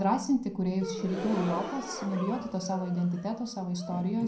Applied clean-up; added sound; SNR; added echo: none; Gasp; 10 dB; reverberation time 0.6 s.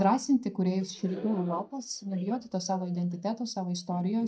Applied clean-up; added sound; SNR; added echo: neural mask model DeepFilterNet 3.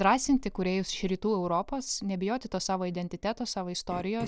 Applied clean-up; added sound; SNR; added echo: none; none; none; none.